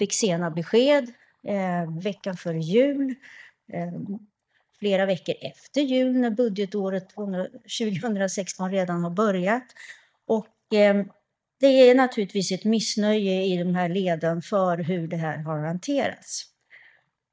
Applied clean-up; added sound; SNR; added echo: neural mask model DeepFilterNet 3.